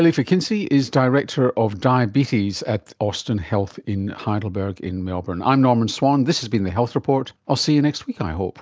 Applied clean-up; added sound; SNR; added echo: none; none; none; none.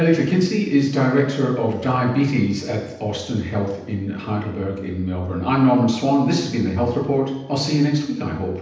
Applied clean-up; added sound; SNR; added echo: none; none; none; reverberation time 0.9 s.